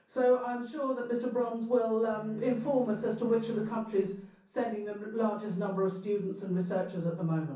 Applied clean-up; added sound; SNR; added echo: none; Bowed string instrument; 18 dB; reverberation time 0.6 s.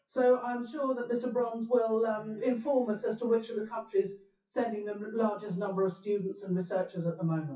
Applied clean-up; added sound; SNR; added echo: classical method WPE with log-MMSE.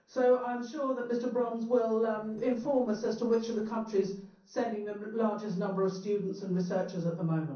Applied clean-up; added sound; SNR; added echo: neural separator model SepFormer DNS4.